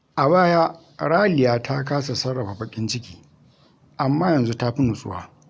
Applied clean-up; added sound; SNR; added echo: none; none; none; none.